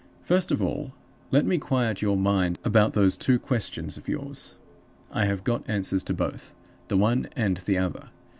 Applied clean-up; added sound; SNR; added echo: none; none; none; none.